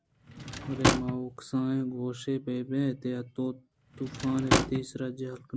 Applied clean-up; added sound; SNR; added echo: none; Drawer open or close / Wood; -2 dB; none.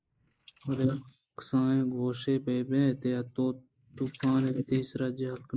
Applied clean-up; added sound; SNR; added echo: neural mask model Resemble Enhance denoiser.